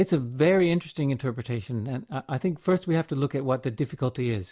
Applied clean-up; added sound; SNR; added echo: none; none; none; none.